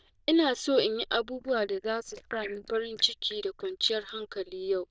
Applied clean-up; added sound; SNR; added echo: neural diffusion model UNIVERSE++.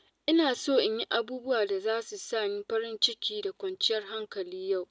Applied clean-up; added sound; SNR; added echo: none; none; none; none.